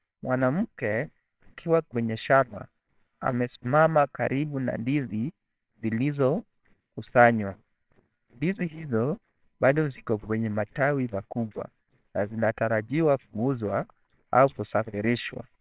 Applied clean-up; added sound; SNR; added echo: neural separator model SepFormer WHAMR!.